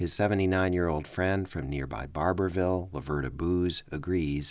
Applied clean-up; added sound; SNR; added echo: none; none; none; none.